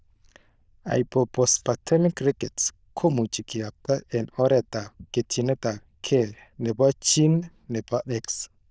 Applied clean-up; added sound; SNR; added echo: neural diffusion model UNIVERSE++.